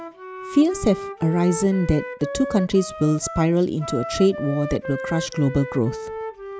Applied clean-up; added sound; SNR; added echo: none; Wind instrument, woodwind instrument; 10 dB; none.